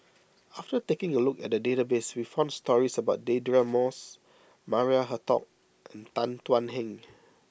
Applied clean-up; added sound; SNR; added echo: none; none; none; none.